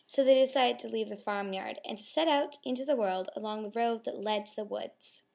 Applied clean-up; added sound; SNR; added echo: none; none; none; none.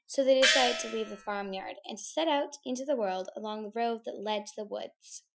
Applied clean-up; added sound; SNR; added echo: classical method Wiener filter.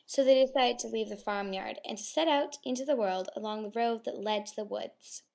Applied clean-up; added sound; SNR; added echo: neural mask model Resemble Enhance denoiser.